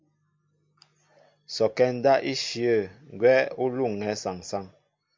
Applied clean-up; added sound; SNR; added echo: none; none; none; none.